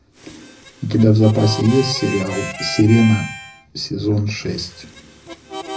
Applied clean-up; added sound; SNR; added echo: none; Harmonica; 13 dB; reverberation time 0.4 s.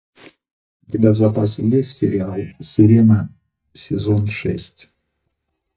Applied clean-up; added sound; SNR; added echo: neural mask model DeepFilterNet 3.